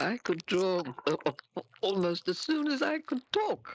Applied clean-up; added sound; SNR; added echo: neural mask model Resemble Enhance denoiser.